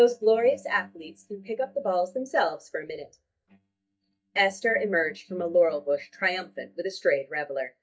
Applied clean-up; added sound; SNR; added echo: neural mask model DeepFilterNet 3.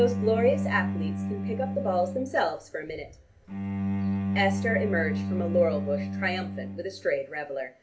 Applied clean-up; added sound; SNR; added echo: none; Bowed string instrument; 2 dB; reverberation time 0.3 s.